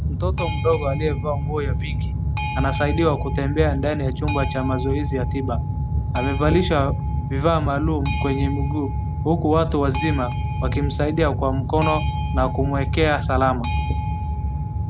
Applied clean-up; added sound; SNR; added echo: none; Boat, Water vehicle; -1 dB; none.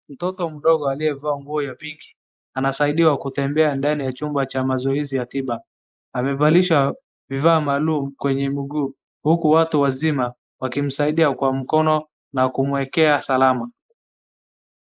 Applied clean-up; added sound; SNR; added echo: neural mask model Resemble Enhance denoiser.